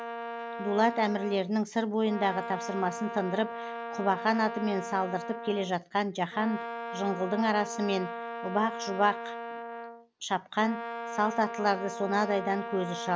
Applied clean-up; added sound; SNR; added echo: none; Brass instrument; 8 dB; none.